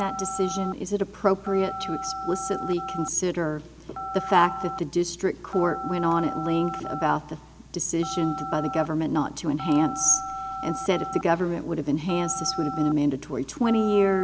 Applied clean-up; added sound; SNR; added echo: none; Telephone; 9 dB; none.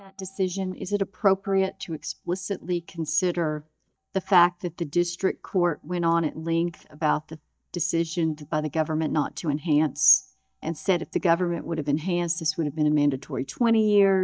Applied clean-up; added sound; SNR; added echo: neural mask model DeepFilterNet 3.